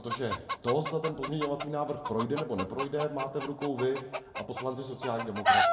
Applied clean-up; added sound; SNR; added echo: none; Chicken, rooster; 1 dB; reverberation time 0.8 s.